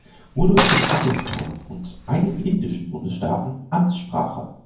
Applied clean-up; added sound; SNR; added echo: none; Shatter; 4 dB; reverberation time 0.9 s.